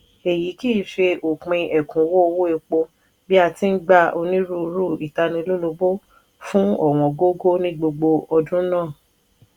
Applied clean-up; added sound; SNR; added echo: none; none; none; none.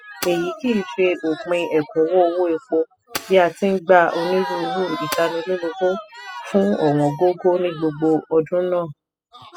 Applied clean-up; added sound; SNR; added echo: classical method spectral subtraction.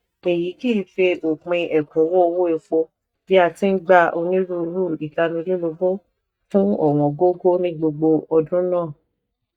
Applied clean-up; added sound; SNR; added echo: neural mask model DeepFilterNet 3.